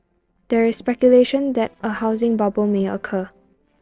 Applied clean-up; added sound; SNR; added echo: neural separator model SepFormer DNS4.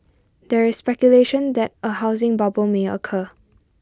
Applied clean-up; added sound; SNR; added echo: none; none; none; none.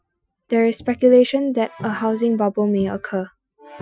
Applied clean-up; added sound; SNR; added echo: classical method Wiener filter.